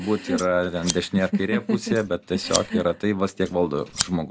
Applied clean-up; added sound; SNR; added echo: none; Scissors; 11 dB; none.